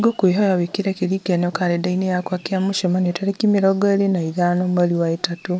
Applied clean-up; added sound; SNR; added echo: none; none; none; none.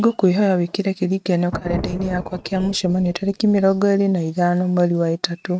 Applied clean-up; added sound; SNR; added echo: neural mask model RNNoise.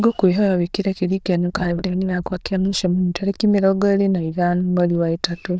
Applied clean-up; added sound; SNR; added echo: neural diffusion model UNIVERSE++.